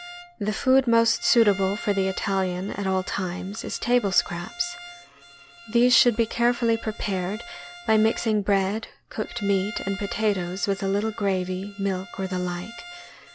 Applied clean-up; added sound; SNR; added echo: none; Bowed string instrument; 17 dB; none.